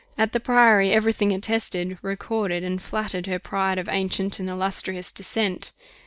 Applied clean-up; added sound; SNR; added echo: none; none; none; none.